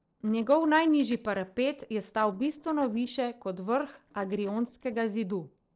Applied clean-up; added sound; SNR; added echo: neural separator model SepFormer DNS4.